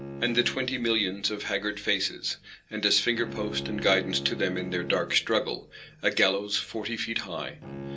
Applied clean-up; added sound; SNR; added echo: none; Bowed string instrument; 12 dB; reverberation time 0.2 s.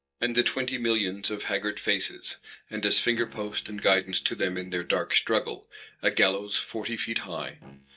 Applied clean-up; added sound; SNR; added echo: neural mask model DeepFilterNet 3.